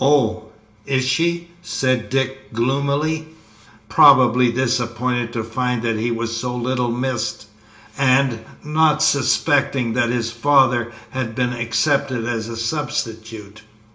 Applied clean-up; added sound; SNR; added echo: none; none; none; reverberation time 0.2 s.